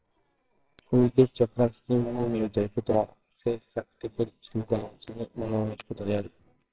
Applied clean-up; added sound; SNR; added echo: neural separator model SepFormer WHAMR!.